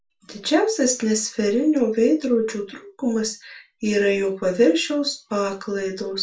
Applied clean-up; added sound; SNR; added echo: none; none; none; reverberation time 0.2 s.